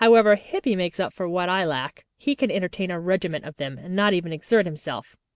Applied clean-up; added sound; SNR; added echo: none; none; none; none.